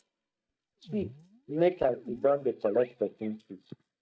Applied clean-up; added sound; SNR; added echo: neural mask model DeepFilterNet 3.